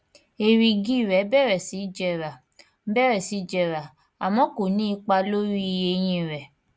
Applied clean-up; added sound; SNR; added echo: none; none; none; none.